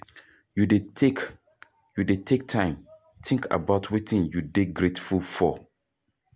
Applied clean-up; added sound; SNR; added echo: none; none; none; none.